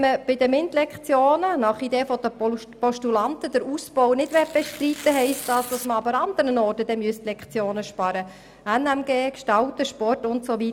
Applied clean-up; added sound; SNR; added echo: none; Tearing; 15 dB; none.